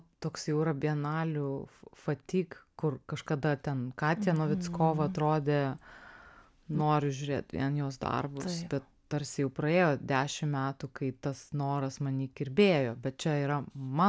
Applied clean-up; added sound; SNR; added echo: none; none; none; none.